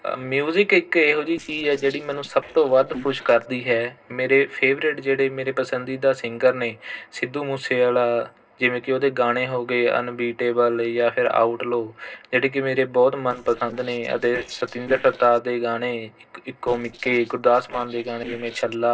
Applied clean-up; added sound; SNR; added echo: neural separator model SepFormer DNS4.